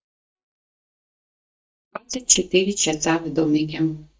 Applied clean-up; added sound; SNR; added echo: neural mask model DeepFilterNet 3.